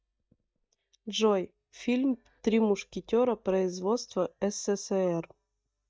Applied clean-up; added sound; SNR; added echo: neural mask model DeepFilterNet 3.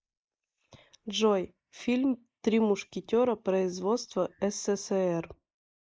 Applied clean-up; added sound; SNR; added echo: neural mask model Resemble Enhance denoiser.